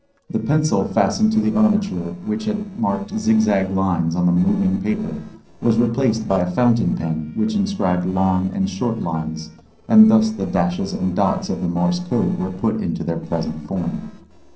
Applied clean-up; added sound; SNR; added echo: neural separator model SepFormer DNS4.